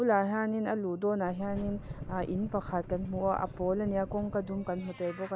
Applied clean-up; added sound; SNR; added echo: none; Engine starting / Car; 11 dB; none.